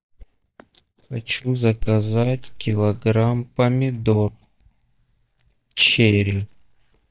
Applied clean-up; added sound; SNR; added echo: neural mask model DeepFilterNet 3.